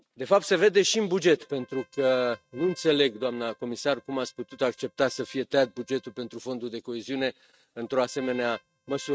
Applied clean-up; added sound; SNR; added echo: neural mask model RNNoise.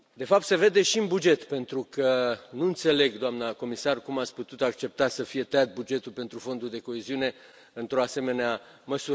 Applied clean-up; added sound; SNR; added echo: none; none; none; none.